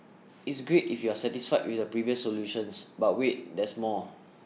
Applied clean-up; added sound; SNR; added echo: none; none; none; none.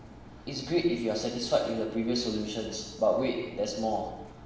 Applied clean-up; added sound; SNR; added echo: none; Engine; 18 dB; reverberation time 1.0 s.